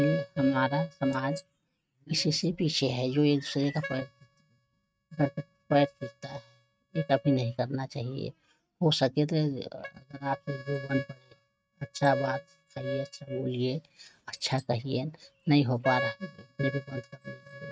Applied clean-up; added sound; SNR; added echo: neural mask model RNNoise.